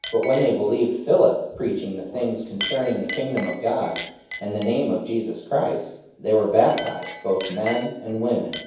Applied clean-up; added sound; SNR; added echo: none; Chink, clink; 12 dB; reverberation time 0.9 s.